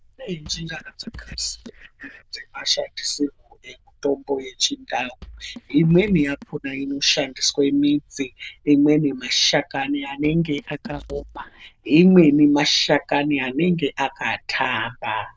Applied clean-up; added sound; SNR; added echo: neural diffusion model UNIVERSE++.